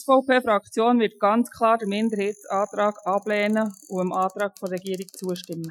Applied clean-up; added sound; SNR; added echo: classical method Wiener filter.